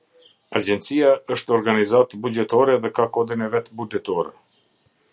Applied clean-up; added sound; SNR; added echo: none; none; none; none.